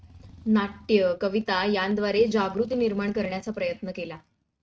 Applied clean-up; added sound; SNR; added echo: neural mask model RNNoise.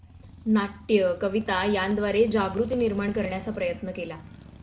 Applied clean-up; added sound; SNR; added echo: none; Motorcycle; 17 dB; none.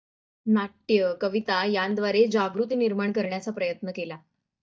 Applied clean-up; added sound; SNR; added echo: neural mask model DeepFilterNet 3.